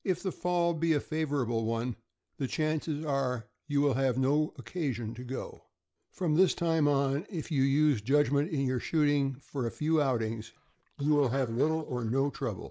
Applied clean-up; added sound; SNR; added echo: neural mask model Resemble Enhance denoiser.